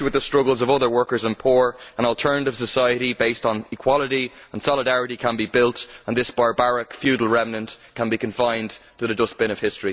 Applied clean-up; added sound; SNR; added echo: none; none; none; none.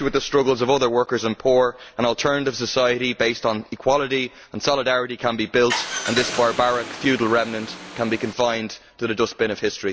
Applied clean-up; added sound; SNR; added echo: none; Car; 9 dB; none.